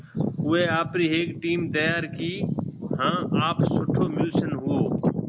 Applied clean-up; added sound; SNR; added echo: none; none; none; none.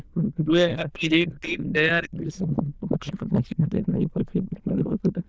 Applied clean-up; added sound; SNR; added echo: neural diffusion model UNIVERSE++.